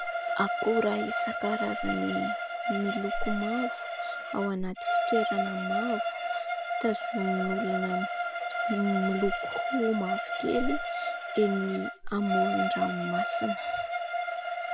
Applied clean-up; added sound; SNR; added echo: none; Bowed string instrument; -1 dB; none.